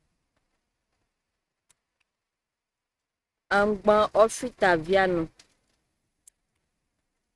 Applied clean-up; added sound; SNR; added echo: neural mask model RNNoise.